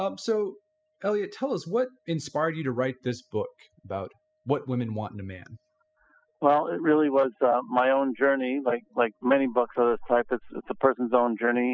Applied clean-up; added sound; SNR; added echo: classical method spectral subtraction.